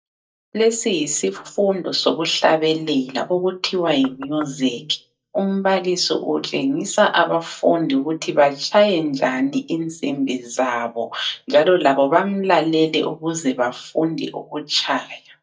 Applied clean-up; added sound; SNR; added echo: neural mask model DeepFilterNet 3.